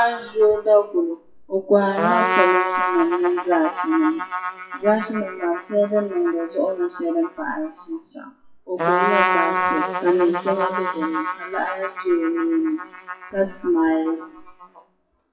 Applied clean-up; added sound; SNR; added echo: classical method WPE with log-MMSE.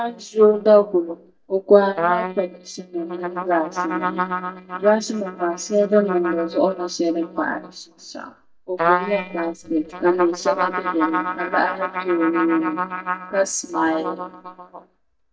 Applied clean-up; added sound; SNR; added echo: neural mask model DeepFilterNet 3.